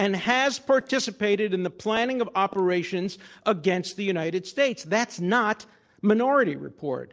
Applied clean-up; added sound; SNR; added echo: neural separator model SepFormer DNS4.